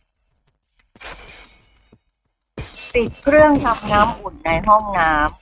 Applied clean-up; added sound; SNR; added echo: neural mask model RNNoise.